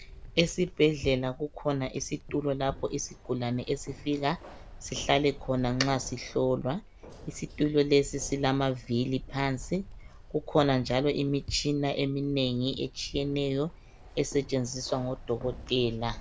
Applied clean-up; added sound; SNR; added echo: none; Keys jangling; 15 dB; none.